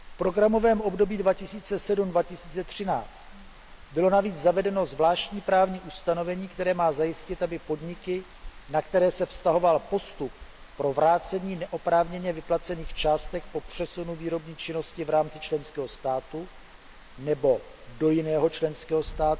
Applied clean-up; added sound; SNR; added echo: none; Rain; 17 dB; none.